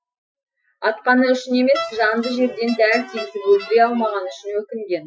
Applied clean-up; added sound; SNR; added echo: classical method Wiener filter.